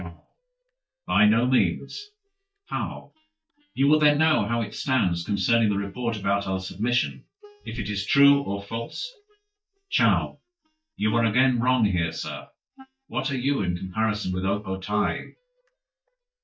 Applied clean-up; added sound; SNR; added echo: neural mask model DeepFilterNet 3.